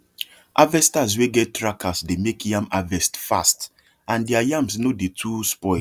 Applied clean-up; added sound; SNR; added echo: none; none; none; none.